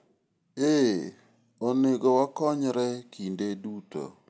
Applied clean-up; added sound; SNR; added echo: none; none; none; none.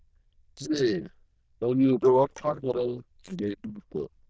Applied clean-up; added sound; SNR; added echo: neural diffusion model UNIVERSE++.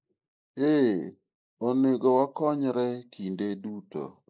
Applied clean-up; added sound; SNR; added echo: neural mask model Resemble Enhance denoiser.